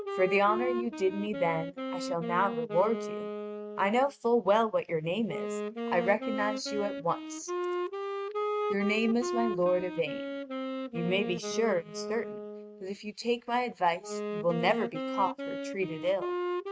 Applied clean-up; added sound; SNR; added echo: neural mask model RNNoise.